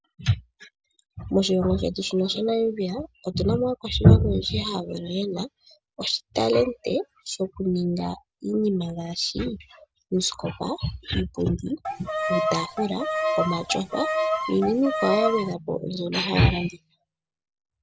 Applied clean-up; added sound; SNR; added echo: none; Bowed string instrument; 2 dB; none.